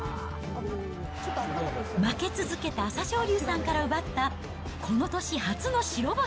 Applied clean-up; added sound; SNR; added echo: none; none; none; none.